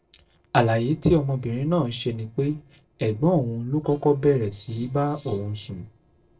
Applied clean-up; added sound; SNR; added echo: neural separator model SepFormer DNS4.